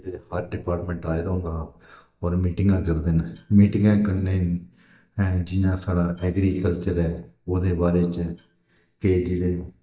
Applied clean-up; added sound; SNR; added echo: neural mask model DeepFilterNet 3.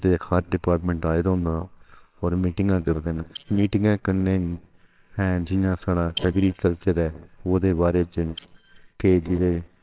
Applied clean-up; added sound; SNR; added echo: neural separator model SepFormer WHAMR!.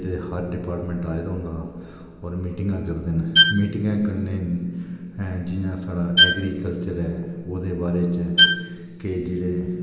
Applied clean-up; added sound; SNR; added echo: none; Bowed string instrument; -4 dB; reverberation time 0.8 s.